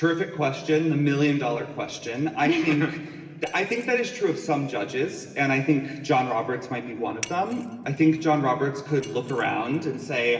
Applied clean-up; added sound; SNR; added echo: neural separator model SepFormer DNS4.